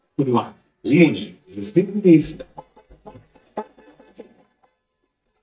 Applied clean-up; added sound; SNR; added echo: neural mask model DeepFilterNet 3.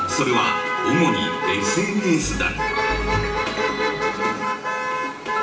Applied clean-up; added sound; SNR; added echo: none; Motor vehicle (road); 2 dB; reverberation time 0.7 s.